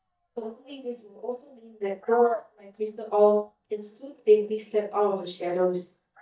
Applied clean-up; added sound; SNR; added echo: neural mask model DeepFilterNet 3.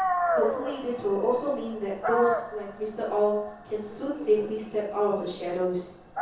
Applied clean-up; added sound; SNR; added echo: none; Dog; 5 dB; reverberation time 0.6 s.